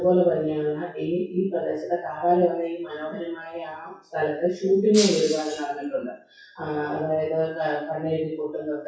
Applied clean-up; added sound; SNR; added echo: classical method WPE with log-MMSE.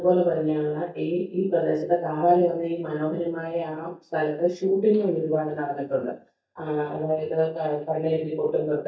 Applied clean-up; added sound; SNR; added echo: neural mask model DeepFilterNet 3.